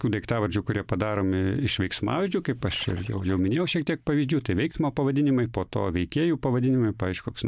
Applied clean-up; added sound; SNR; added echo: neural mask model DeepFilterNet 3.